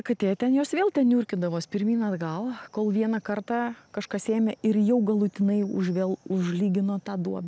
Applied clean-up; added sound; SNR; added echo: none; none; none; none.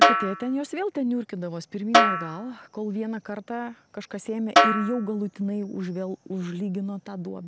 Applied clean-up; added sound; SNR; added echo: none; Snare drum; -4 dB; none.